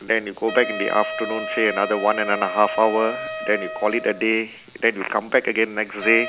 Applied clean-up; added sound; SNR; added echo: none; Wind instrument, woodwind instrument; 9 dB; none.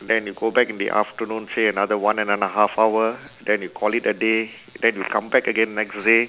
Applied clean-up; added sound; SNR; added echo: none; none; none; none.